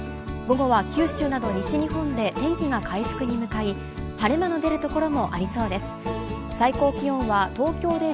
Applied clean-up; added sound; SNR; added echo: none; none; none; none.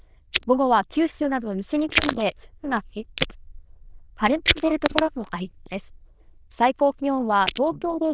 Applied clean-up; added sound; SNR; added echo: neural diffusion model UNIVERSE++.